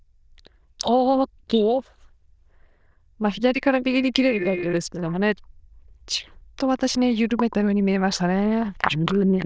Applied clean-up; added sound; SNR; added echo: neural diffusion model UNIVERSE++.